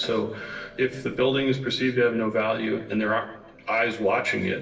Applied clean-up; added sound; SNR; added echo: none; none; none; reverberation time 0.9 s.